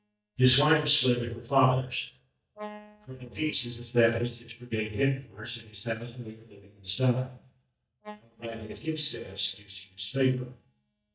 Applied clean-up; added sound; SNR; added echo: neural mask model DeepFilterNet 3.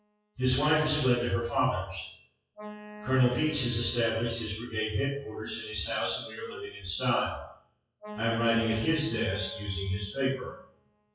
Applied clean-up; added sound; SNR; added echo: classical method WPE with log-MMSE.